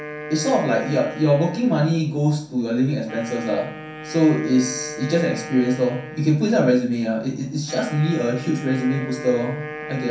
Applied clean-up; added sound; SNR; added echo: none; Wind instrument, woodwind instrument; 13 dB; reverberation time 0.6 s.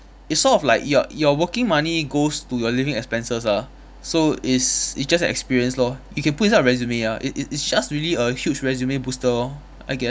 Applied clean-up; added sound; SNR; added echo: none; none; none; none.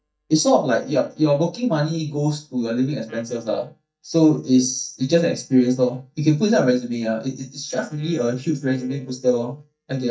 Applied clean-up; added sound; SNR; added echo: neural mask model DeepFilterNet 3.